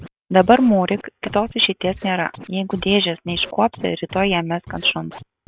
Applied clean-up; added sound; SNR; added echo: none; Scratching (performance technique) + Rattle (instrument); 20 dB; none.